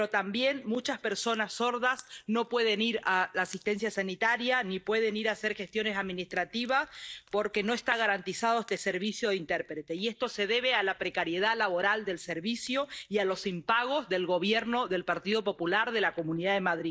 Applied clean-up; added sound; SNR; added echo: neural mask model DeepFilterNet 3.